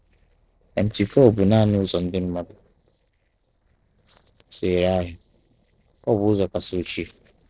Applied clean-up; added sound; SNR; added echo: neural separator model SepFormer DNS4.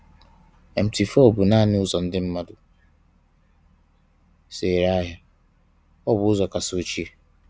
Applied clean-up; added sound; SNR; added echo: none; none; none; none.